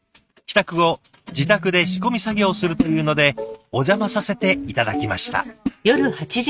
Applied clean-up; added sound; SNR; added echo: neural mask model RNNoise.